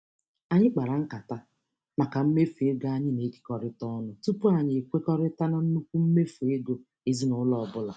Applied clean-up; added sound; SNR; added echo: none; none; none; none.